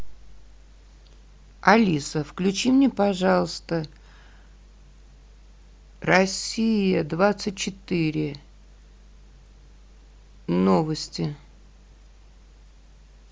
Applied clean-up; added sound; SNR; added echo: none; none; none; none.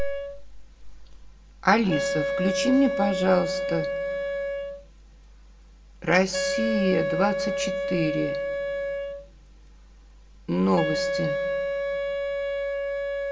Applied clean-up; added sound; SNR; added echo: none; Wind instrument, woodwind instrument; 1 dB; reverberation time 0.9 s.